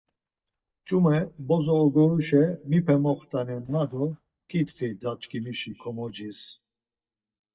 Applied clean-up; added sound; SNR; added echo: neural mask model DeepFilterNet 3.